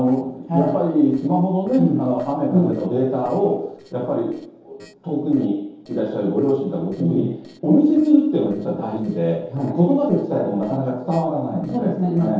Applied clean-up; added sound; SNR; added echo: neural separator model SepFormer DNS4.